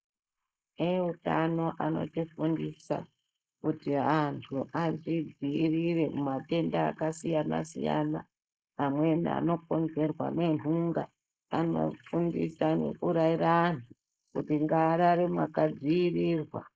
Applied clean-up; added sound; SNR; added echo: neural mask model Resemble Enhance denoiser.